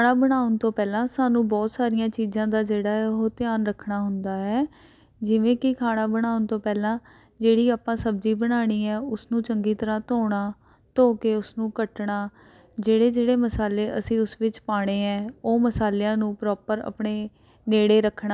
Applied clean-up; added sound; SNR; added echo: none; none; none; none.